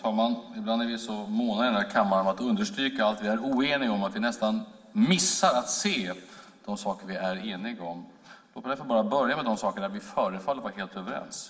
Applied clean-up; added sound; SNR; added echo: none; none; none; reverberation time 2.4 s.